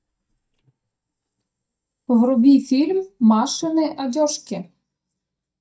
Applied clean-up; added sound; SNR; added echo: neural mask model DeepFilterNet 3.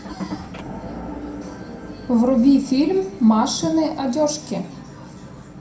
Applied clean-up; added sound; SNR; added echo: none; Motor vehicle (road) / Engine; 13 dB; reverberation time 0.5 s.